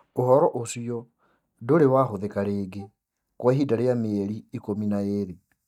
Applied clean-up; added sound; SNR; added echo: neural mask model DeepFilterNet 3.